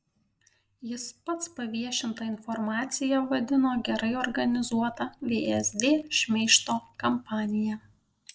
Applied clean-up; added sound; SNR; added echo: neural mask model Resemble Enhance denoiser.